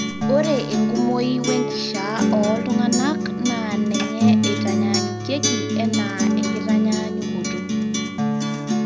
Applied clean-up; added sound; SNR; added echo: none; Acoustic guitar; -4 dB; none.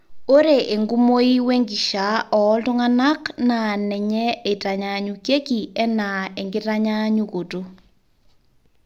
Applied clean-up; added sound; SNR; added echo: none; none; none; none.